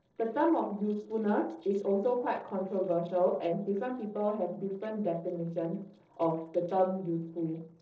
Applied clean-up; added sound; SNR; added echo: neural separator model SepFormer DNS4.